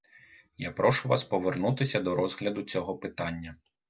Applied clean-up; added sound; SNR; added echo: none; none; none; none.